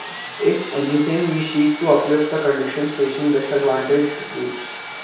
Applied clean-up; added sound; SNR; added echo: none; Sawing; 10 dB; reverberation time 0.5 s.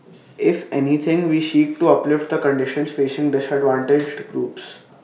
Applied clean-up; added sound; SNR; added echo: none; none; none; none.